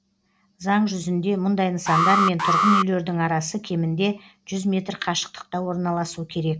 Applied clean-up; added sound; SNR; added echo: none; Alarm; -2 dB; none.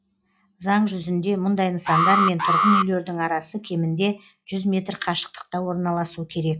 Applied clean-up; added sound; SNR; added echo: classical method log-MMSE.